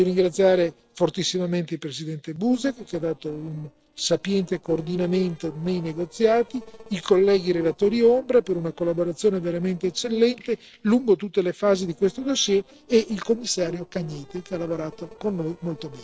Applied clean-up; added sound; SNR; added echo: neural separator model SepFormer DNS4.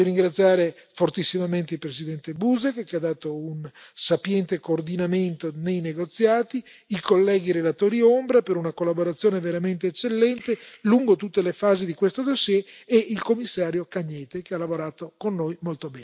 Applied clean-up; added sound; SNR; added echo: none; none; none; none.